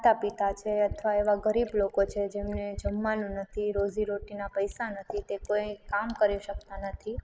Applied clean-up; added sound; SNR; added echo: neural mask model Resemble Enhance denoiser.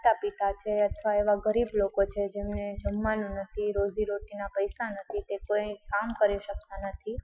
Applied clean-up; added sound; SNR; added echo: classical method Wiener filter.